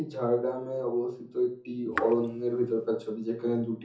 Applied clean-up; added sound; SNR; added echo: none; Raindrop / Drip; 10 dB; reverberation time 0.6 s.